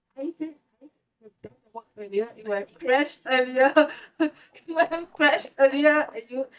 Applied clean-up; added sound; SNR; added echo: neural mask model DeepFilterNet 3.